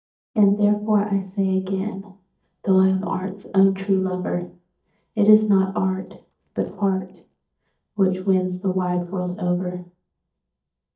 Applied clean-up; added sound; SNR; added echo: neural mask model DeepFilterNet 3.